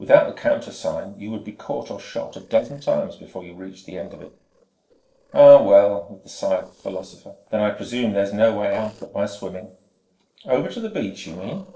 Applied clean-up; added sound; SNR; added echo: neural separator model SepFormer DNS4.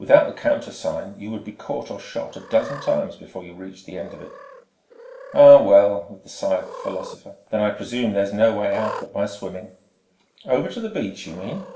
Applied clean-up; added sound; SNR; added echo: none; Cat; 20 dB; reverberation time 0.7 s.